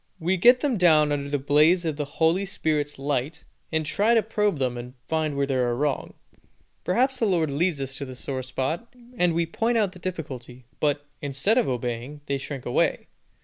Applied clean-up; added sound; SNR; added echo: none; none; none; none.